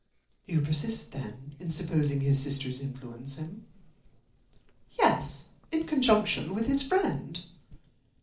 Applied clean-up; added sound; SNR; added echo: neural separator model SepFormer DNS4.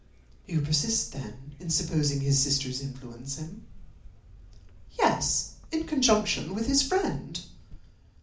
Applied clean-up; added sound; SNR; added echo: none; Vehicle; 20 dB; reverberation time 0.4 s.